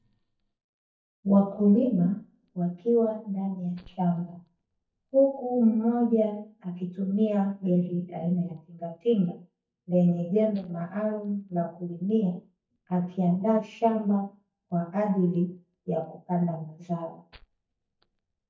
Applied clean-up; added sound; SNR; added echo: neural mask model DeepFilterNet 3.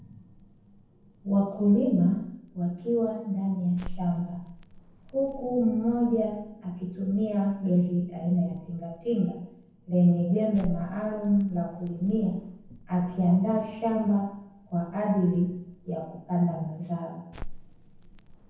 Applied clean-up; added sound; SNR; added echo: none; Crackle; 18 dB; reverberation time 0.9 s.